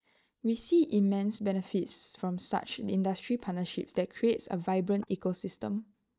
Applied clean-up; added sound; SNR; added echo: neural mask model DeepFilterNet 3.